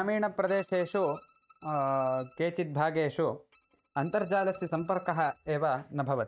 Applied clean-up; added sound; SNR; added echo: neural mask model RNNoise.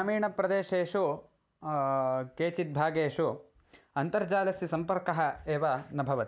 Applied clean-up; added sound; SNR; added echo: none; none; none; none.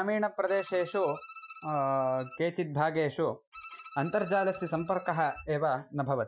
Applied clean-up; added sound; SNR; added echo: classical method Wiener filter.